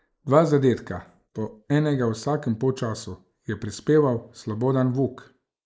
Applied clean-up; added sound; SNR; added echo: neural mask model Resemble Enhance denoiser.